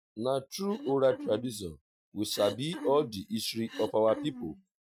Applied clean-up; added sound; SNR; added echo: neural mask model RNNoise.